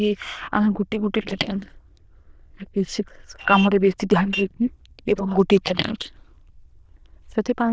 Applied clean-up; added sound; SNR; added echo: neural diffusion model UNIVERSE++.